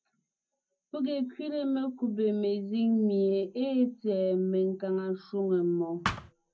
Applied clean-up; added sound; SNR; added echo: none; Thump, thud; 4 dB; reverberation time 0.3 s.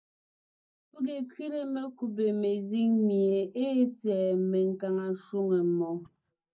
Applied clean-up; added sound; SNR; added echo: neural mask model DeepFilterNet 3.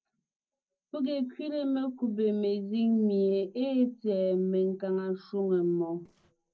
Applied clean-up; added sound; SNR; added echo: neural separator model SepFormer DNS4.